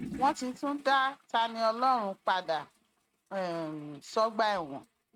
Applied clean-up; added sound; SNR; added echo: neural mask model RNNoise.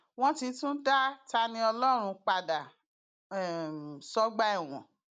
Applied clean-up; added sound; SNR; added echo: none; none; none; none.